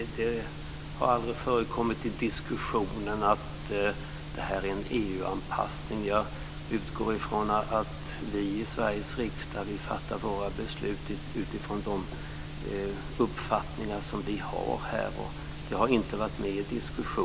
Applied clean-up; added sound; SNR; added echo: none; none; none; none.